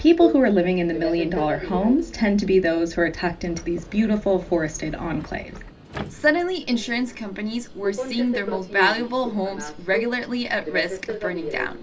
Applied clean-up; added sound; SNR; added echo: none; Subway, metro, underground; 11 dB; reverberation time 0.2 s.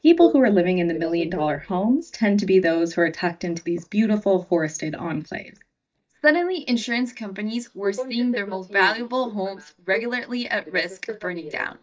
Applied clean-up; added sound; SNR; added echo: neural mask model DeepFilterNet 3.